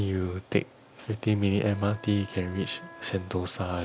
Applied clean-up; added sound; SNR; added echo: none; Wind instrument, woodwind instrument; 19 dB; none.